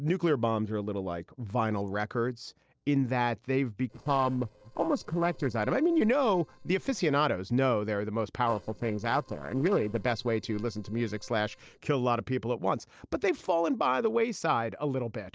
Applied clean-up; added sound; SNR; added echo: neural separator model SepFormer DNS4.